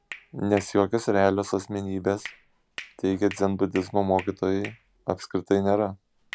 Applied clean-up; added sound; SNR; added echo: none; Hands; 20 dB; none.